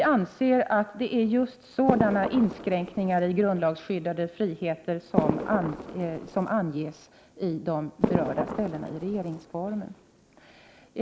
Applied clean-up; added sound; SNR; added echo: none; Fireworks; 5 dB; none.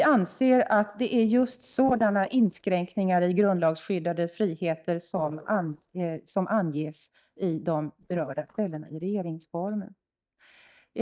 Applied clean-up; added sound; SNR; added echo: neural mask model DeepFilterNet 3.